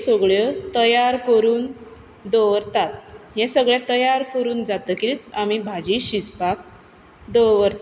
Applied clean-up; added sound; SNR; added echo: none; none; none; none.